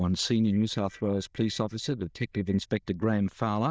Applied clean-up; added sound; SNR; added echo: neural diffusion model UNIVERSE++.